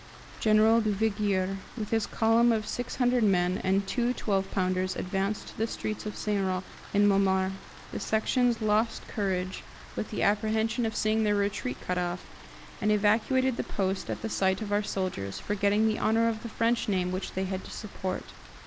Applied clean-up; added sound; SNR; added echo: none; Rain; 18 dB; none.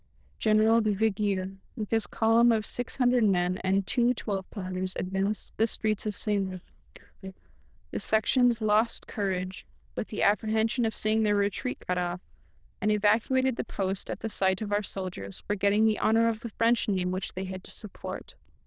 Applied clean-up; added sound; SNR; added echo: neural diffusion model UNIVERSE++.